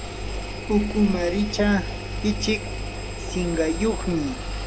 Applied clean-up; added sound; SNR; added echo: none; Engine; 5 dB; none.